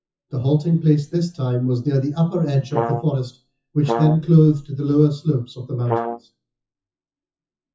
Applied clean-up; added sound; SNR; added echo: classical method WPE with log-MMSE.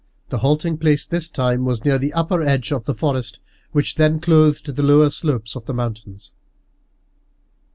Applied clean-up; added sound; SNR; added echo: none; none; none; none.